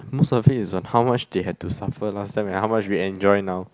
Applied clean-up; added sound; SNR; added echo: none; none; none; none.